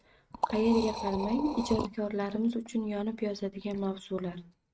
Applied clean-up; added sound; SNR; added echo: neural mask model RNNoise.